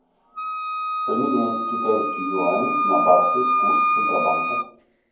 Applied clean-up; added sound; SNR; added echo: none; Wind instrument, woodwind instrument; -2 dB; reverberation time 0.9 s.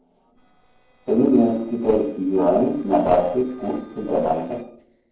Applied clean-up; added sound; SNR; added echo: neural separator model SepFormer DNS4.